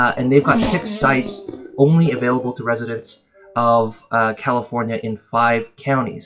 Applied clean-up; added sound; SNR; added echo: classical method WPE with log-MMSE.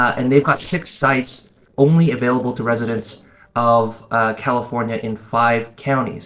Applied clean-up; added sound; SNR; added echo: neural separator model SepFormer DNS4.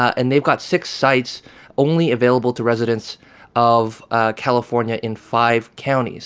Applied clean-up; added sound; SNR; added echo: none; none; none; none.